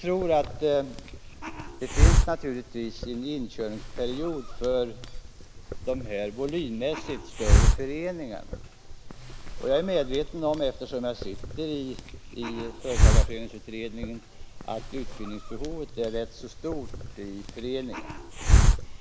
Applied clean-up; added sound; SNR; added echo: none; Hiss; -5 dB; none.